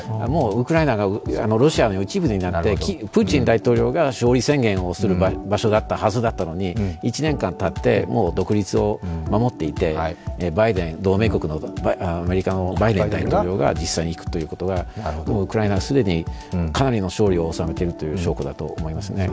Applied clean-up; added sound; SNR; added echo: none; Splash, splatter; 16 dB; none.